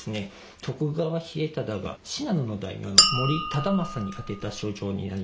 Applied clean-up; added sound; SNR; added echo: none; Chink, clink; -4 dB; none.